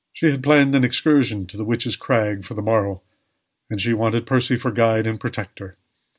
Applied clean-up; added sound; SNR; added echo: none; none; none; none.